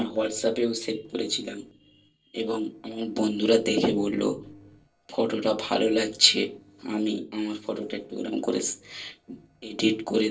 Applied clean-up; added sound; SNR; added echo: neural separator model SepFormer DNS4.